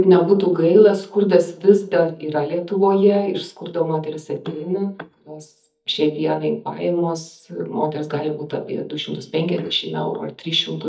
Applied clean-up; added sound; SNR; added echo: neural mask model DeepFilterNet 3.